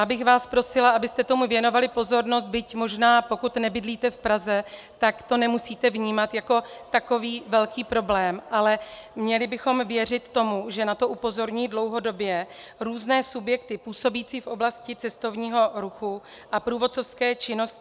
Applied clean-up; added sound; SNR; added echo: none; none; none; none.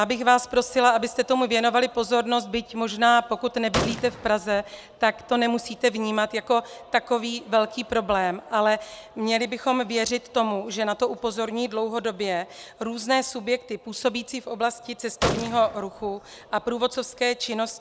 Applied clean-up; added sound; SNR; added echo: none; Gunshot, gunfire; 9 dB; none.